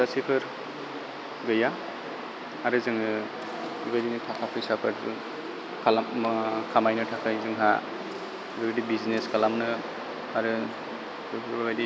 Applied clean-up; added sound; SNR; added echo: none; none; none; none.